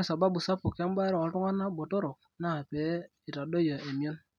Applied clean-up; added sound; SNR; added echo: none; none; none; none.